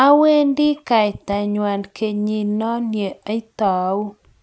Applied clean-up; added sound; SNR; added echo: none; none; none; none.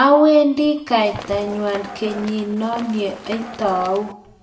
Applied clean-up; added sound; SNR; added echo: none; Run; 16 dB; reverberation time 0.7 s.